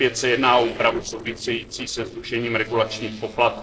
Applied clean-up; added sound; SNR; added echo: neural separator model SepFormer DNS4.